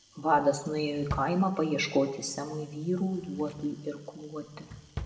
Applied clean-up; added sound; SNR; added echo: none; Drawer open or close; 15 dB; reverberation time 1.3 s.